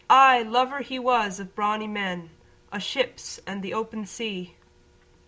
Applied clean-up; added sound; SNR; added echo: none; none; none; none.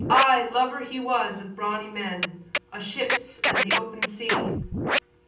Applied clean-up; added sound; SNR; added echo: none; Scratching (performance technique); 1 dB; reverberation time 0.6 s.